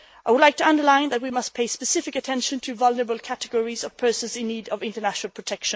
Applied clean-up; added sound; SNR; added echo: neural mask model Resemble Enhance denoiser.